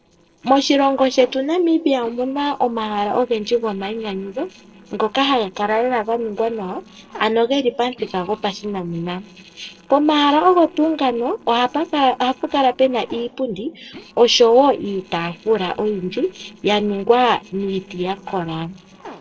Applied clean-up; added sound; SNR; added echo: neural separator model SepFormer DNS4.